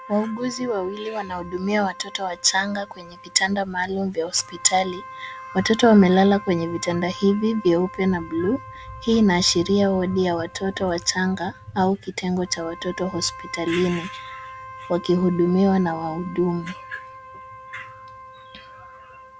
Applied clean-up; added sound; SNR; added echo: none; Wind instrument, woodwind instrument; 18 dB; none.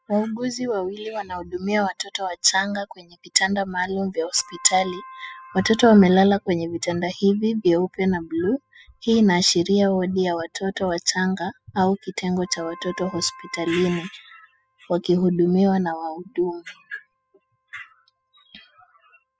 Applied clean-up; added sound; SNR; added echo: classical method spectral subtraction.